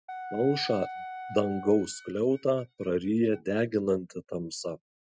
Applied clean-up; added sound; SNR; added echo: classical method Wiener filter.